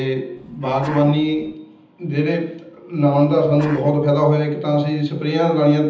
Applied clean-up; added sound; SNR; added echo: none; Sneeze; 17 dB; reverberation time 0.8 s.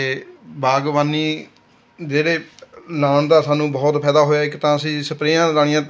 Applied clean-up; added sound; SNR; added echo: none; none; none; none.